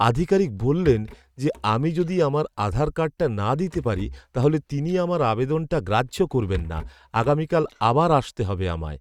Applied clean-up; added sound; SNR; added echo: neural mask model RNNoise.